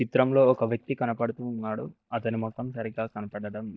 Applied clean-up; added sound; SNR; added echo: neural mask model DeepFilterNet 3.